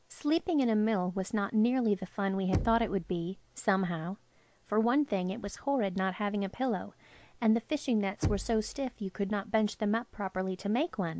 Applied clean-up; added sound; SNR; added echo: none; Knock; 9 dB; none.